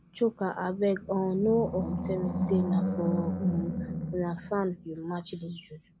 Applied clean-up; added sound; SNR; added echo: none; Animal; 2 dB; none.